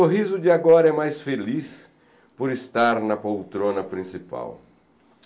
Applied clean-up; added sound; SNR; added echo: none; none; none; none.